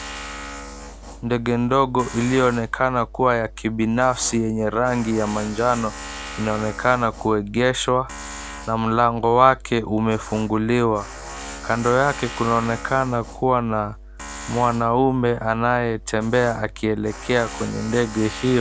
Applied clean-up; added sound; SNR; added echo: none; Tools; 14 dB; none.